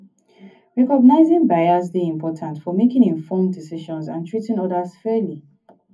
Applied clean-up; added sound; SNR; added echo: none; none; none; reverberation time 0.3 s.